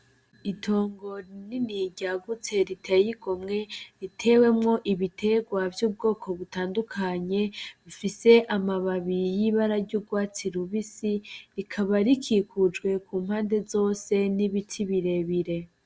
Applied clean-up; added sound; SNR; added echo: none; none; none; none.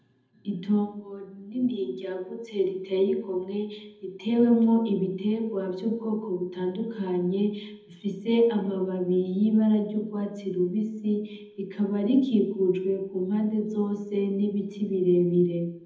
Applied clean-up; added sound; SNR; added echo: none; none; none; reverberation time 0.8 s.